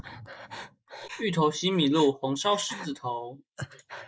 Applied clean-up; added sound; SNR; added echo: neural mask model Resemble Enhance denoiser.